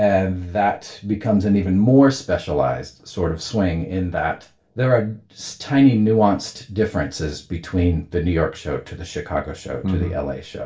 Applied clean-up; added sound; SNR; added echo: none; none; none; reverberation time 0.3 s.